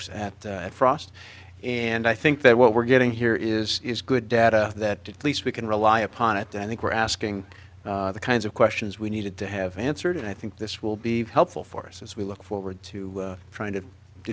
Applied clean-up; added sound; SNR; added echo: none; none; none; none.